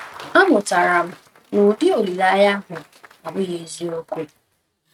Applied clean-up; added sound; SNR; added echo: neural mask model RNNoise.